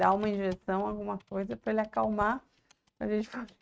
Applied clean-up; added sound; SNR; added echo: neural mask model RNNoise.